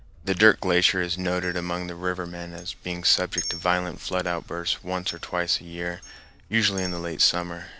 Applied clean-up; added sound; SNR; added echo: none; Chink, clink; 15 dB; none.